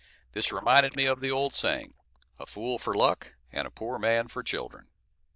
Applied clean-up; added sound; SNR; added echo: neural diffusion model UNIVERSE++.